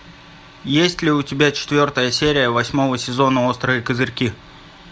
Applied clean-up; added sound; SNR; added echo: none; none; none; none.